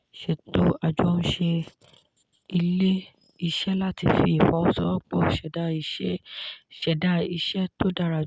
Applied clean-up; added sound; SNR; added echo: none; none; none; none.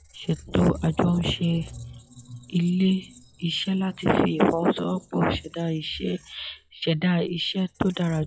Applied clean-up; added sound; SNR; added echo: classical method log-MMSE.